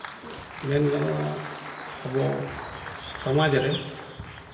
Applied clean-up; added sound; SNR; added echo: none; Applause; 12 dB; reverberation time 2.4 s.